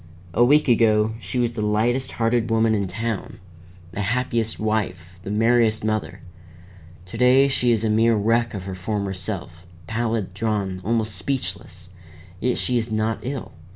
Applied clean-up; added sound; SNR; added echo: none; none; none; none.